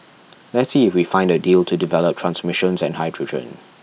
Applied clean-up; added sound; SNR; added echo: none; none; none; none.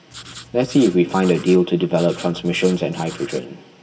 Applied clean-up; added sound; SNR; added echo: none; Writing; 19 dB; reverberation time 2.8 s.